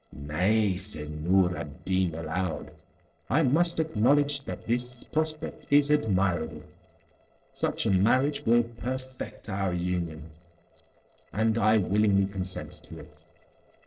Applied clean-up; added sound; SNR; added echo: neural separator model SepFormer DNS4.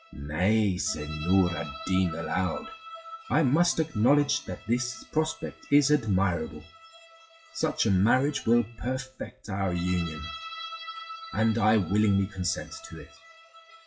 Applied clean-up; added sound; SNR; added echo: classical method WPE with log-MMSE.